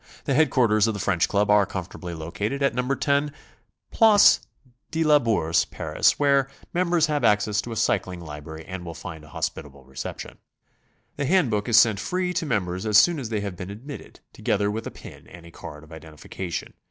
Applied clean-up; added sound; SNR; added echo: none; none; none; none.